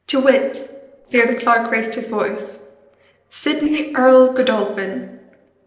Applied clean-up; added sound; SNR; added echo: neural separator model SepFormer DNS4.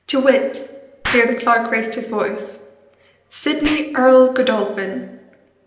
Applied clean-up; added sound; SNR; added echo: none; Explosion; 15 dB; reverberation time 0.9 s.